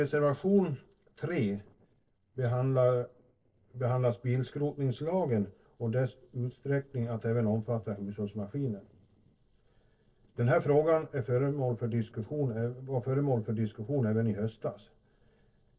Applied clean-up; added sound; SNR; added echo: neural separator model SepFormer DNS4.